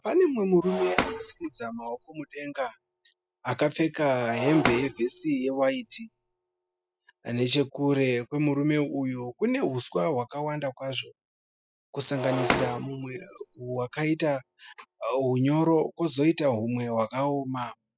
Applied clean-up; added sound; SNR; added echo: classical method spectral subtraction.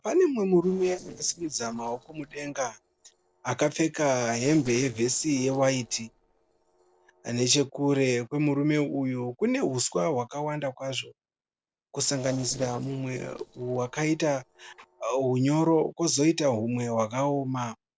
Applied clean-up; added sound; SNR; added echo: neural separator model SepFormer DNS4.